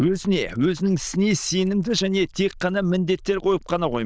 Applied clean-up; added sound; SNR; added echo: neural diffusion model UNIVERSE++.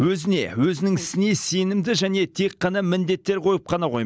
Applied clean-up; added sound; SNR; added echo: none; none; none; none.